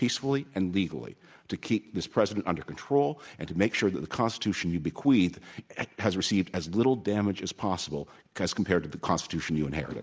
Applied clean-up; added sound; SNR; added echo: none; none; none; none.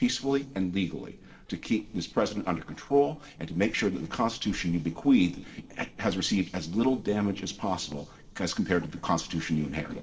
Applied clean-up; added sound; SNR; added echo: neural separator model SepFormer DNS4.